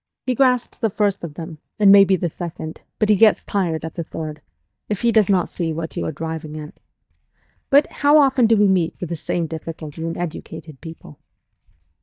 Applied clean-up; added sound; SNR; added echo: neural mask model DeepFilterNet 3.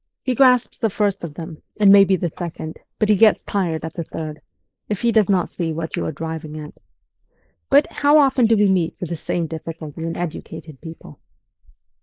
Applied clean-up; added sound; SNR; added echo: neural mask model Resemble Enhance denoiser.